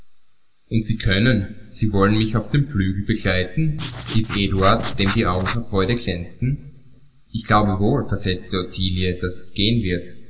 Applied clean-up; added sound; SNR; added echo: none; Writing; 7 dB; reverberation time 1.4 s.